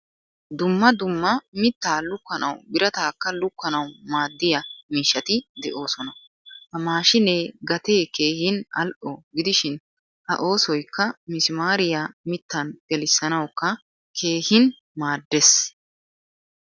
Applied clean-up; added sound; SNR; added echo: none; none; none; none.